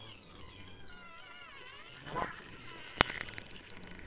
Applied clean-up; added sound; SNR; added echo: neural separator model SepFormer WHAMR!.